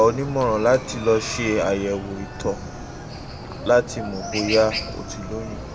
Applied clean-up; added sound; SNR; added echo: none; Chicken, rooster; 9 dB; reverberation time 0.7 s.